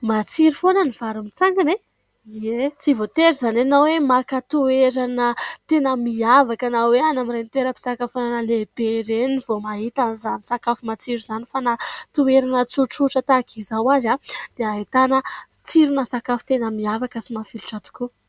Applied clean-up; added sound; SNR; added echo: none; none; none; none.